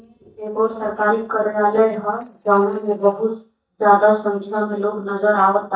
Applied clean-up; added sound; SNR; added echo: neural mask model DeepFilterNet 3.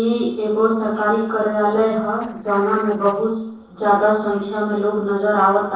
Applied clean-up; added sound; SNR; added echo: neural separator model SepFormer DNS4.